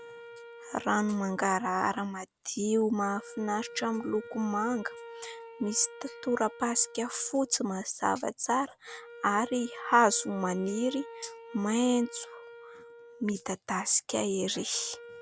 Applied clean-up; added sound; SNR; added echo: none; Wind instrument, woodwind instrument; 17 dB; none.